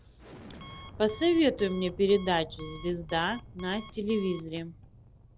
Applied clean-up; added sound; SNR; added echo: none; Explosion + Alarm; 15 dB; none.